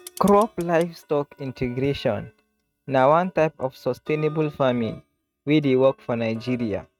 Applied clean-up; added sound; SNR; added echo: neural mask model RNNoise.